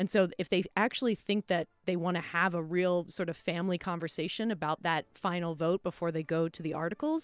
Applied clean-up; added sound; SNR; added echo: none; none; none; none.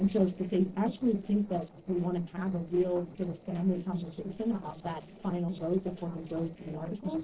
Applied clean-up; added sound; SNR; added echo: neural separator model SepFormer DNS4.